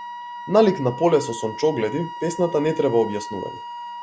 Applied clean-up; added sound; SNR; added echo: none; Wind instrument, woodwind instrument; 12 dB; none.